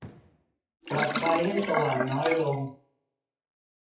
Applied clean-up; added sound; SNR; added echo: classical method WPE with log-MMSE.